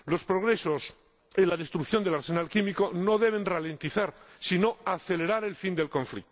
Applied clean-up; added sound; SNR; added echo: none; none; none; none.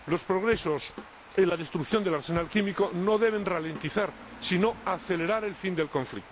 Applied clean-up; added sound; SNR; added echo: none; Drum / Drum kit + Water; 18 dB; none.